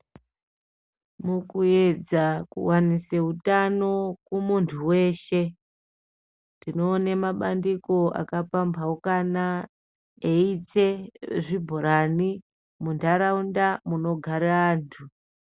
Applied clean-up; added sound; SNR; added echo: none; none; none; none.